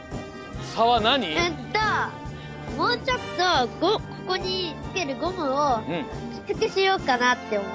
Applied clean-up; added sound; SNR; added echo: none; none; none; none.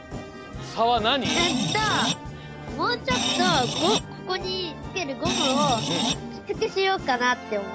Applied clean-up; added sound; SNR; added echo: none; Screech; 0 dB; none.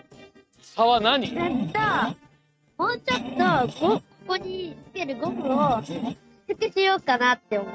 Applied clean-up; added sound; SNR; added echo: neural mask model RNNoise.